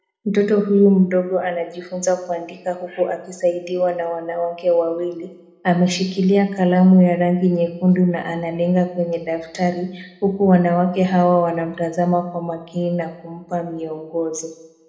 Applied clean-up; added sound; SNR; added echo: none; none; none; reverberation time 0.7 s.